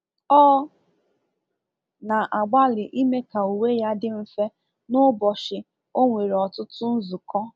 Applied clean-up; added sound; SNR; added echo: none; none; none; none.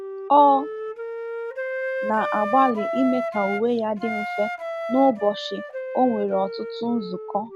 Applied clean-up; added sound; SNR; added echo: none; Wind instrument, woodwind instrument; 7 dB; none.